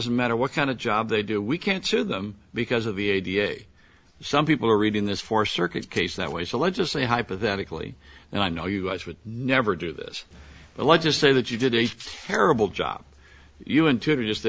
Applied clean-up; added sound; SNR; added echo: none; none; none; none.